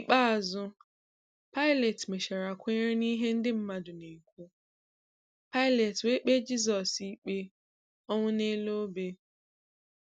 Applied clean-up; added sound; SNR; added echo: none; none; none; none.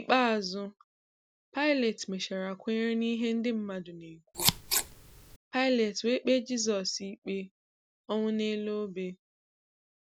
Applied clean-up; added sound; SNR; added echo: none; Scissors; 0 dB; none.